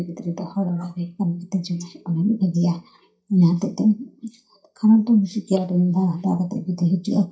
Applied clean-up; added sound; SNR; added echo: neural mask model DeepFilterNet 3.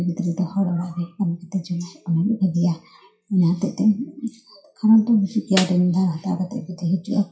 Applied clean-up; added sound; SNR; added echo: classical method WPE with log-MMSE.